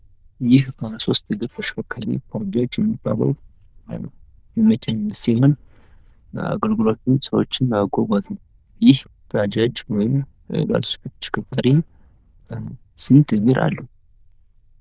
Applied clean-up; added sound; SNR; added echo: neural diffusion model UNIVERSE++.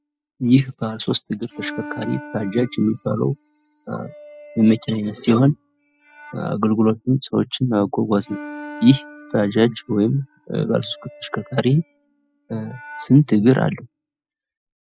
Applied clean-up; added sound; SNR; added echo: classical method spectral subtraction.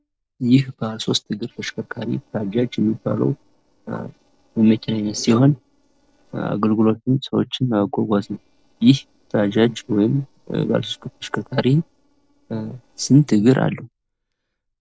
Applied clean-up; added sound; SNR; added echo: neural separator model SepFormer DNS4.